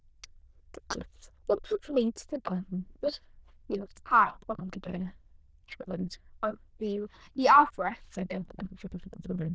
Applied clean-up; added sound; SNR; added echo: neural diffusion model UNIVERSE++.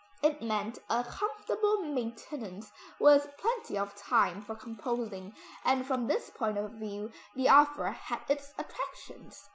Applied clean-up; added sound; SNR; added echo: none; none; none; none.